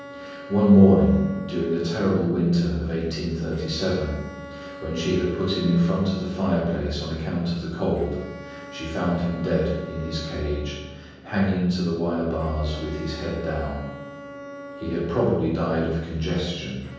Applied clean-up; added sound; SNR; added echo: none; Bowed string instrument; 17 dB; reverberation time 1.3 s.